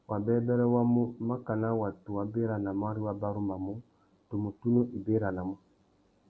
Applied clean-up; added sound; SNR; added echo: none; none; none; none.